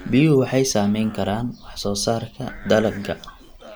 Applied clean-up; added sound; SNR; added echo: none; Gull, seagull + Cough; 19 dB; none.